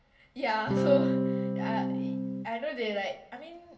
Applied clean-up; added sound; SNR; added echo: none; Electric guitar / Strum; -4 dB; reverberation time 0.2 s.